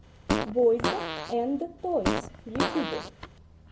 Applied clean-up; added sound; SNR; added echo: none; Fart; 2 dB; none.